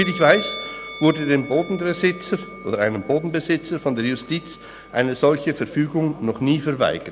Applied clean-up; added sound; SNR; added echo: none; Musical instrument; 16 dB; none.